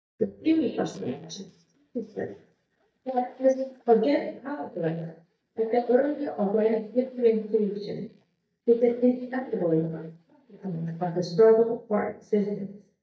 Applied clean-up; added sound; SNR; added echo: neural mask model DeepFilterNet 3.